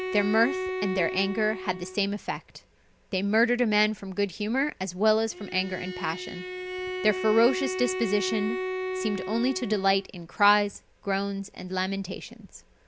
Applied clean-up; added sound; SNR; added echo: none; Bowed string instrument; 8 dB; none.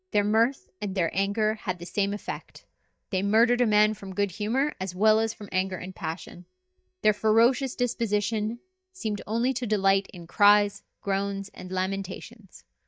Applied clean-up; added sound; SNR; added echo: neural mask model DeepFilterNet 3.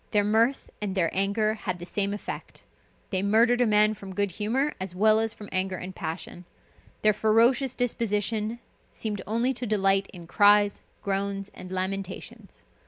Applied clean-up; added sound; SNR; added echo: none; none; none; none.